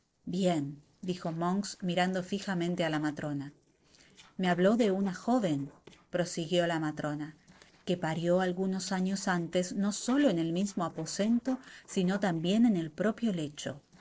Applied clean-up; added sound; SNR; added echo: neural separator model SepFormer DNS4.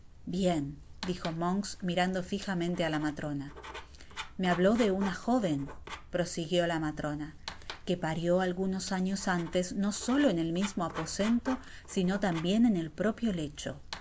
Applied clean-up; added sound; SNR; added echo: none; Writing; 14 dB; none.